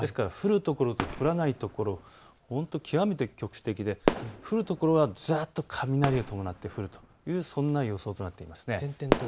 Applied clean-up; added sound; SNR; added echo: none; Fireworks; 8 dB; none.